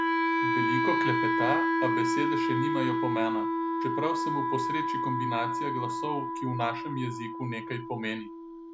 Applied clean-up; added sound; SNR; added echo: none; Wind instrument, woodwind instrument; -5 dB; none.